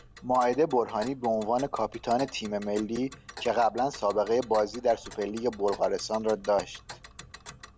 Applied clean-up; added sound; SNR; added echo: none; Tick; 19 dB; none.